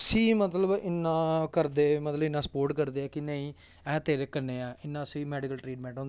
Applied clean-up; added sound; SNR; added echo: none; none; none; none.